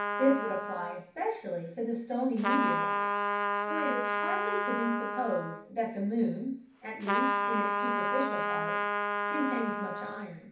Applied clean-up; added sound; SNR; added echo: none; Trumpet; -1 dB; reverberation time 0.6 s.